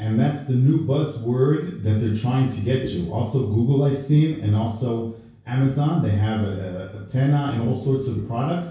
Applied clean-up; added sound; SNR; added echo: none; none; none; reverberation time 0.6 s.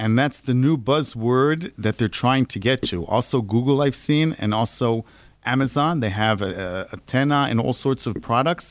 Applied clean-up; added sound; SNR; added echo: none; none; none; none.